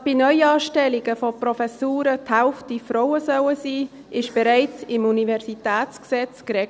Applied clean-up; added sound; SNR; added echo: none; none; none; none.